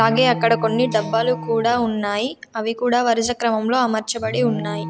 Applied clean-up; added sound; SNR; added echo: none; Alarm; 11 dB; none.